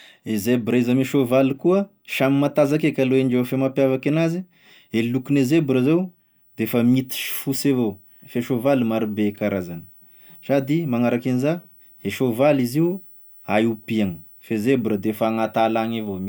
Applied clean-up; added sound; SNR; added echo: none; none; none; none.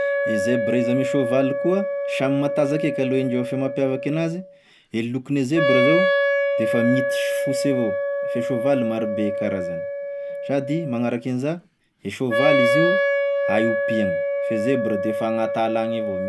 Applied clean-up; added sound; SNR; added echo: none; Wind instrument, woodwind instrument; -1 dB; none.